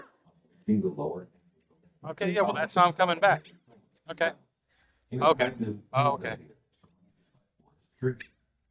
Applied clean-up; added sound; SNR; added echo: neural mask model DeepFilterNet 3.